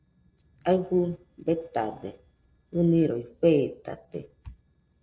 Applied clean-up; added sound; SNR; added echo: neural separator model SepFormer DNS4.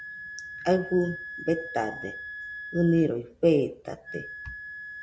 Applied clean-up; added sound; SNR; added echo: none; Wind instrument, woodwind instrument; 12 dB; none.